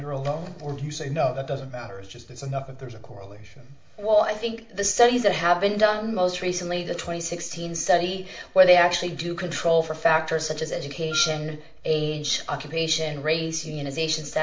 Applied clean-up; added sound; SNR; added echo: none; Wind instrument, woodwind instrument; 12 dB; reverberation time 0.4 s.